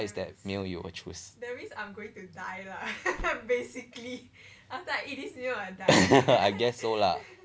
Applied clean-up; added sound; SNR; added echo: none; Slam / Car; 18 dB; none.